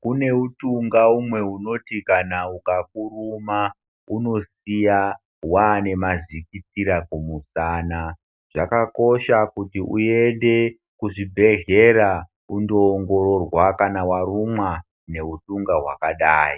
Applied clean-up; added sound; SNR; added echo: none; none; none; none.